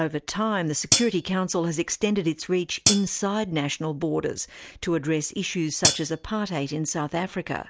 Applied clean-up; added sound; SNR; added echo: none; Hi-hat; -3 dB; none.